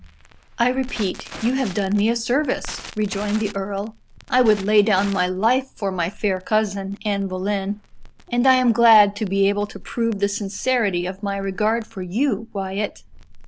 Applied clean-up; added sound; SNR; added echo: none; Crackle; 18 dB; none.